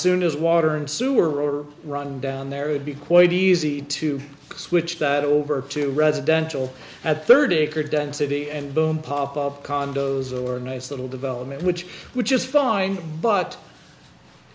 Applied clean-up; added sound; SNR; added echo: none; none; none; none.